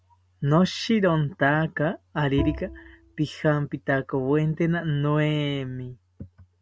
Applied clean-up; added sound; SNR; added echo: none; Bowed string instrument; 12 dB; none.